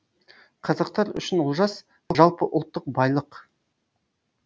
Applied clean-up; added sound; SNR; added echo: none; none; none; none.